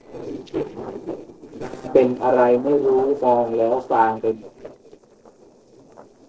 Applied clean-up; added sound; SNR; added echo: neural separator model SepFormer DNS4.